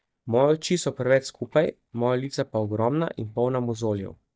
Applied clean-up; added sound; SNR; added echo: neural mask model DeepFilterNet 3.